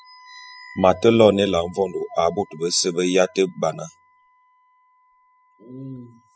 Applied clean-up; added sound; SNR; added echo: classical method spectral subtraction.